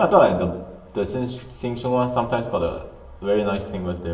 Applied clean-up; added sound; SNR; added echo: none; none; none; reverberation time 0.8 s.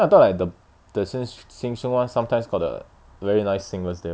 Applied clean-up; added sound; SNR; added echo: none; none; none; none.